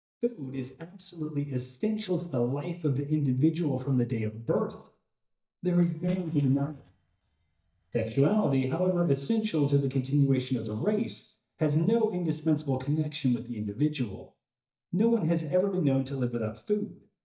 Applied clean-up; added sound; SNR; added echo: neural mask model DeepFilterNet 3.